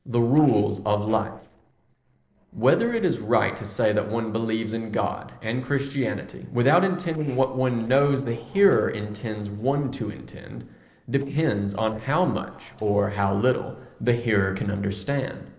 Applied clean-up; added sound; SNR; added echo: neural separator model SepFormer DNS4.